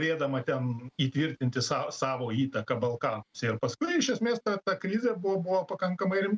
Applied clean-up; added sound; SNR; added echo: none; none; none; none.